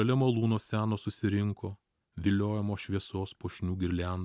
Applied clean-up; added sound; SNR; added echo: none; none; none; none.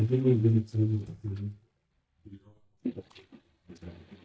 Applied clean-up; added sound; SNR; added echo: neural mask model DeepFilterNet 3.